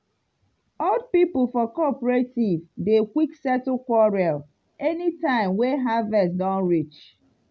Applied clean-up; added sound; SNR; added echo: none; none; none; none.